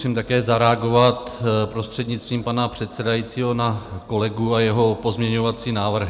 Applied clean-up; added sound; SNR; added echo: none; none; none; none.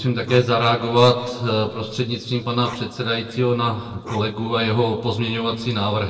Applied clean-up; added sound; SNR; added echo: neural separator model SepFormer DNS4.